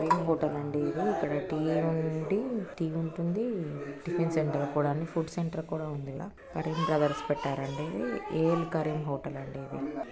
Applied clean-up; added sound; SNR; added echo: none; none; none; none.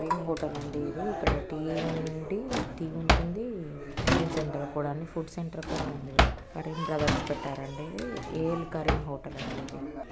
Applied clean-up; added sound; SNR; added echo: none; Drawer open or close; -1 dB; none.